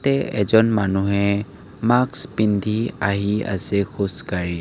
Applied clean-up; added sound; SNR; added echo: none; none; none; none.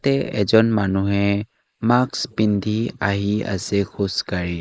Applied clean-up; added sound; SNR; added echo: neural mask model Resemble Enhance denoiser.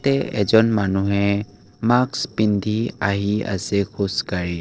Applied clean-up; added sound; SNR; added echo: neural separator model SepFormer DNS4.